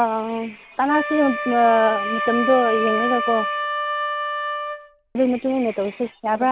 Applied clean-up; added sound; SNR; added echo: none; Wind instrument, woodwind instrument; 5 dB; none.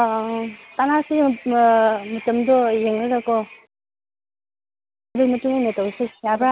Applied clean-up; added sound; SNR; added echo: none; none; none; none.